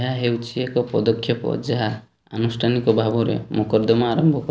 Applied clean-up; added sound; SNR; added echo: none; none; none; none.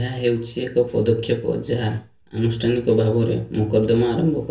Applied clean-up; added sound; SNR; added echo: none; none; none; reverberation time 0.2 s.